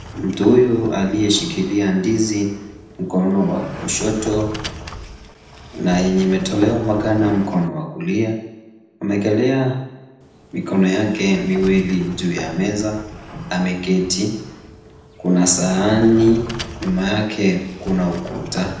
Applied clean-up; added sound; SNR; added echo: none; Sliding door; 15 dB; reverberation time 0.8 s.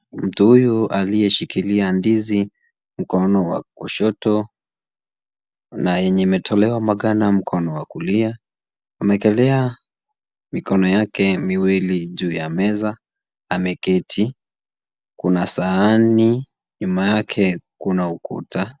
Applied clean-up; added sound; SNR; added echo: none; none; none; none.